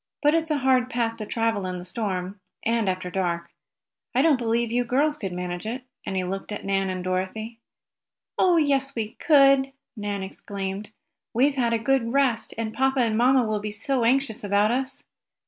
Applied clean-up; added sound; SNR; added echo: none; none; none; none.